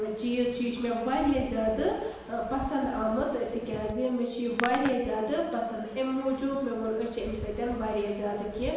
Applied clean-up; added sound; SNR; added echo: none; Hands; 13 dB; reverberation time 1.0 s.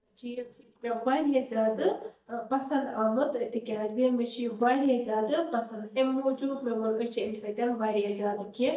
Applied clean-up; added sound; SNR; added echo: neural mask model DeepFilterNet 3.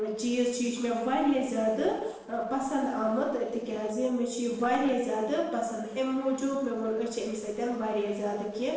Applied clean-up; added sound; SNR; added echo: neural separator model SepFormer DNS4.